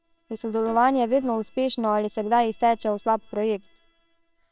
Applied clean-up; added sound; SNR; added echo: neural separator model SepFormer WHAM!.